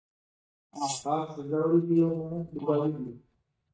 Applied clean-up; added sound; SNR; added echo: neural mask model DeepFilterNet 3.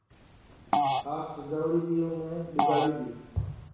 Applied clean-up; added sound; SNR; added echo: none; Fart; 0 dB; reverberation time 1.1 s.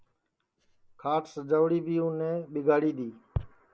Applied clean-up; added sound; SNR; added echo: none; none; none; none.